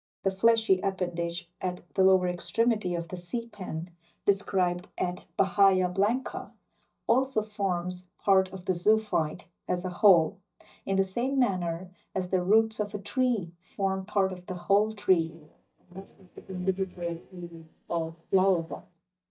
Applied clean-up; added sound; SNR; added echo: neural mask model DeepFilterNet 3.